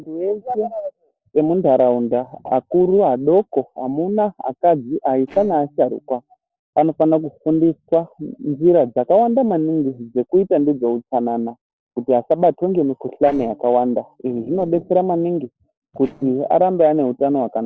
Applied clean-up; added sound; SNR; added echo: neural separator model SepFormer DNS4.